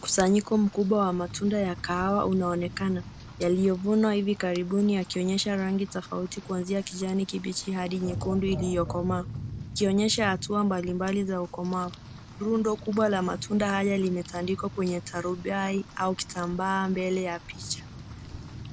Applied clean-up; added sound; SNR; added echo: none; Rain; 14 dB; none.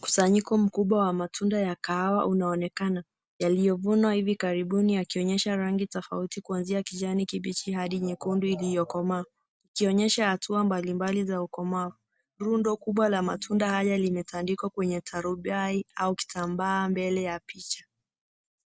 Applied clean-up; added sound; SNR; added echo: none; none; none; none.